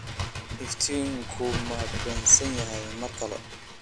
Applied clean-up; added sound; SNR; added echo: none; Bird; 5 dB; none.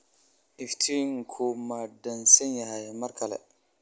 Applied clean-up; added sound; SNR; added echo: none; none; none; none.